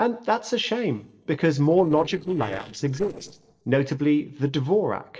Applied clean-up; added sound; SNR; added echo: neural separator model SepFormer DNS4.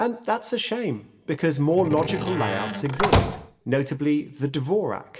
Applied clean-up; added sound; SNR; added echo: none; Slam; 0 dB; reverberation time 0.7 s.